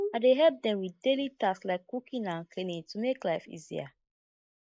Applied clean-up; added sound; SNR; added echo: neural mask model Resemble Enhance denoiser.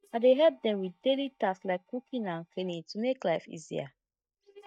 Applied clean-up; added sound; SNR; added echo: neural mask model DeepFilterNet 3.